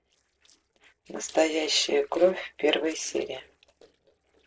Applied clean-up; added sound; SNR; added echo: neural separator model SepFormer DNS4.